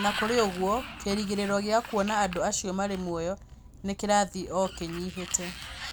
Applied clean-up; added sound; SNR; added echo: none; Sliding door; 12 dB; none.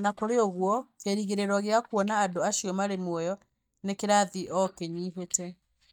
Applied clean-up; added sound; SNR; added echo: neural mask model DeepFilterNet 3.